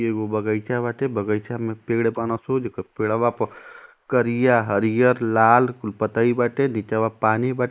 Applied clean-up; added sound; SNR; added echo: neural mask model Resemble Enhance denoiser.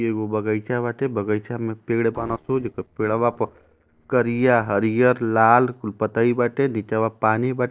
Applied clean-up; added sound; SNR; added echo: neural separator model SepFormer DNS4.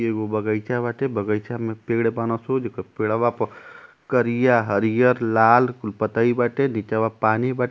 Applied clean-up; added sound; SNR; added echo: none; none; none; none.